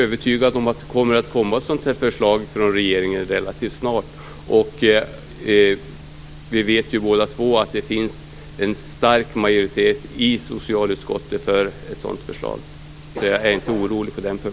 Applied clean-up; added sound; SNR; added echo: none; none; none; none.